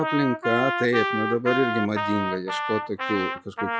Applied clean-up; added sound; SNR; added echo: classical method log-MMSE.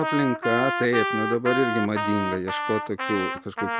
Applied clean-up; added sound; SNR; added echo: none; Trumpet; 2 dB; none.